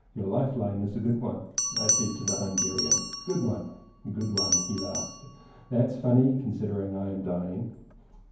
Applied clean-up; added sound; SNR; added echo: none; Bell; 4 dB; reverberation time 0.9 s.